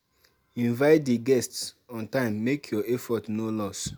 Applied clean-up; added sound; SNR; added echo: none; none; none; none.